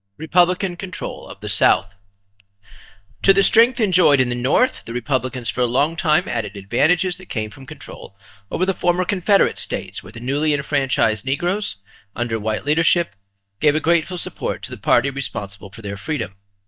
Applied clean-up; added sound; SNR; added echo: neural mask model DeepFilterNet 3.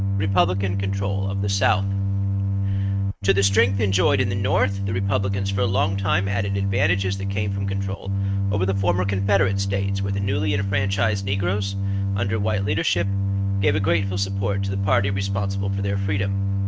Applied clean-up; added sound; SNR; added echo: neural mask model RNNoise.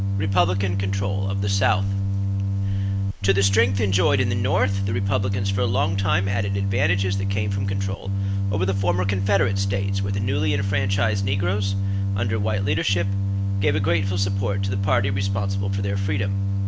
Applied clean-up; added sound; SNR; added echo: none; Organ; -5 dB; none.